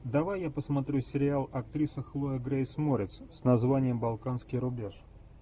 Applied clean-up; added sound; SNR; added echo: none; none; none; none.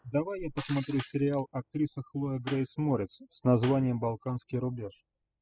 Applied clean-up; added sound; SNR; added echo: classical method spectral subtraction.